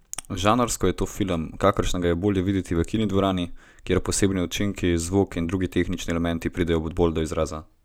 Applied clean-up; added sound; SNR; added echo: none; none; none; none.